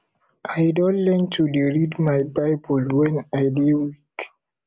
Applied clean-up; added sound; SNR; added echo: none; none; none; none.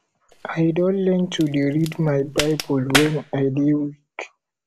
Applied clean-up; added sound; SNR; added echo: none; Crack; 8 dB; none.